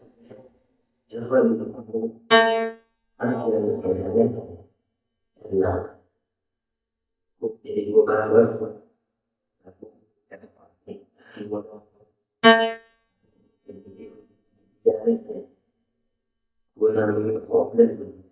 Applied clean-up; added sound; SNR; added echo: neural mask model DeepFilterNet 3.